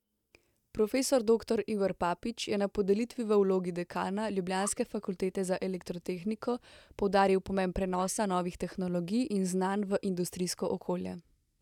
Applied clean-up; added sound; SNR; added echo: neural mask model DeepFilterNet 3.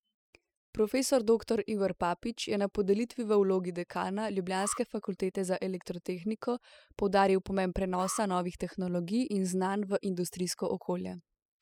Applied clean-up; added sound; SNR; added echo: classical method spectral subtraction.